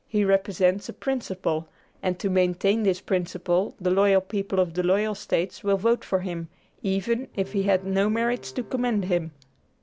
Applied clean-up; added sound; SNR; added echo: none; Bowed string instrument; 20 dB; none.